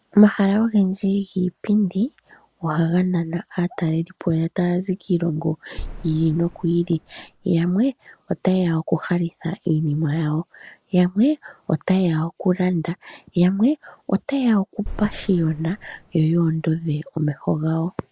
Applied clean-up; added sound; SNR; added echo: none; Boom; 15 dB; none.